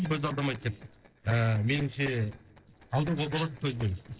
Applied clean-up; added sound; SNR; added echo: neural separator model SepFormer DNS4.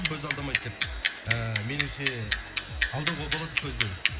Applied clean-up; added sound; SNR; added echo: none; Bicycle; -2 dB; none.